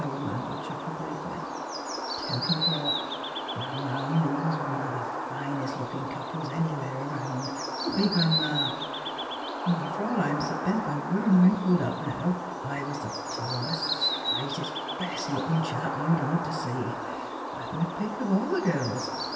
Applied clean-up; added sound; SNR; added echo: none; Bird; 2 dB; reverberation time 1.2 s.